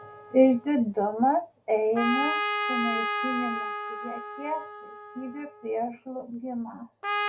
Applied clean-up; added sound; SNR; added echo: none; Trumpet; 5 dB; none.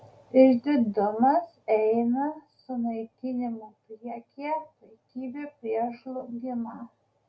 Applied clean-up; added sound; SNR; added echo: none; none; none; none.